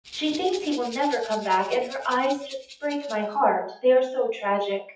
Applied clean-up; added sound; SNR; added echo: classical method WPE with log-MMSE.